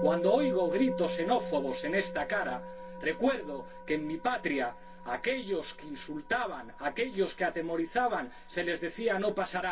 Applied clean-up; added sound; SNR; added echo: none; Musical instrument; 7 dB; reverberation time 0.1 s.